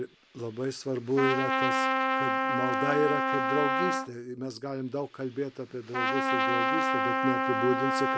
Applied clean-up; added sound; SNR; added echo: none; Trumpet; -3 dB; none.